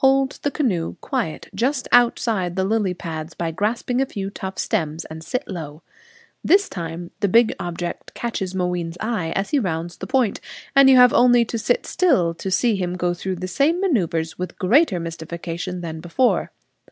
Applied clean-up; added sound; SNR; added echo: none; none; none; none.